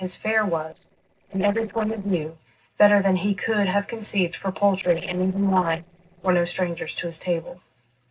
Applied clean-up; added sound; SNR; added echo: neural separator model SepFormer DNS4.